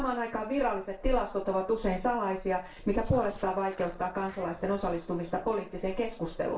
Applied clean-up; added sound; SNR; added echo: neural separator model SepFormer DNS4.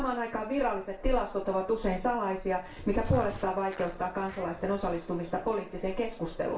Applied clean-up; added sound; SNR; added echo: none; Fart; 17 dB; reverberation time 0.3 s.